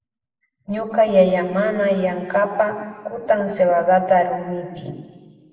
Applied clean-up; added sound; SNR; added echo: none; none; none; reverberation time 1.8 s.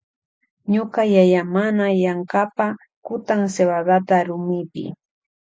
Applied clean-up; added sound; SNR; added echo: none; none; none; none.